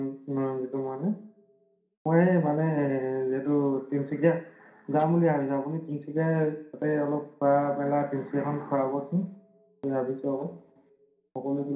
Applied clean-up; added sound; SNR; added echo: none; none; none; reverberation time 0.5 s.